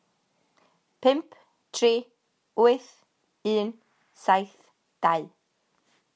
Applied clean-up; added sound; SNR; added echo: none; none; none; none.